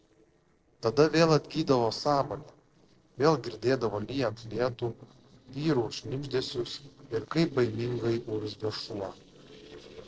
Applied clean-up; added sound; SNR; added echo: neural separator model SepFormer DNS4.